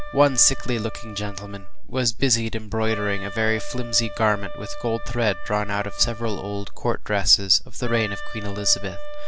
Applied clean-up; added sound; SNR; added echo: none; Wind instrument, woodwind instrument; 16 dB; none.